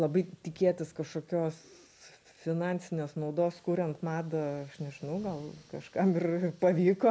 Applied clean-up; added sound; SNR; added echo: none; none; none; none.